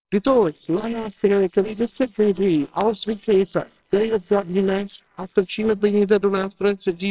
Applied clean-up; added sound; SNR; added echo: neural separator model SepFormer WHAMR!.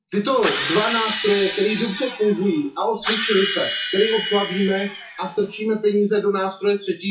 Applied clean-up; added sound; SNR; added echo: classical method WPE with log-MMSE.